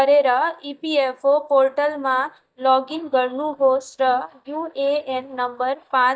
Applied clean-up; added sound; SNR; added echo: neural mask model DeepFilterNet 3.